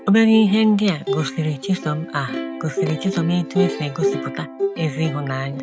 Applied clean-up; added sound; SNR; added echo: none; Plucked string instrument; 7 dB; none.